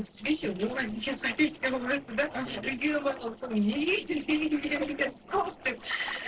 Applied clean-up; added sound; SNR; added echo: neural separator model SepFormer DNS4.